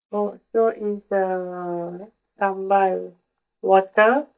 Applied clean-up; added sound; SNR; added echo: neural mask model DeepFilterNet 3.